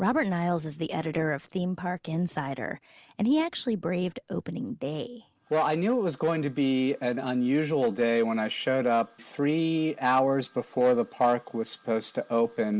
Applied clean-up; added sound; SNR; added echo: none; none; none; none.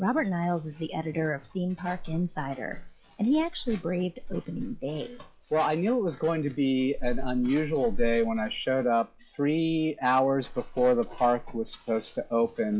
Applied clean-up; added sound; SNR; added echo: classical method log-MMSE.